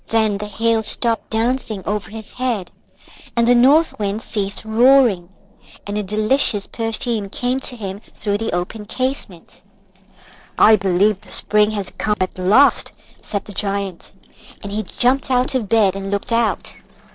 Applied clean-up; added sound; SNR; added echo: neural separator model SepFormer DNS4.